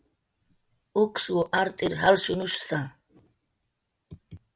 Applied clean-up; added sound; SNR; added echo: none; none; none; none.